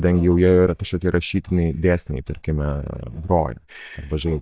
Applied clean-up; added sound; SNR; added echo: neural mask model DeepFilterNet 3.